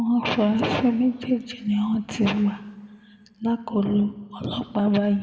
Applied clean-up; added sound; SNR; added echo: none; none; none; reverberation time 1.1 s.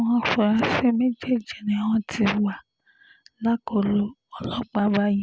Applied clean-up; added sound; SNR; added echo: none; none; none; none.